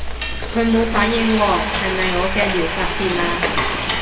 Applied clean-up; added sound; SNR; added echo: none; Frying (food); 2 dB; reverberation time 2.1 s.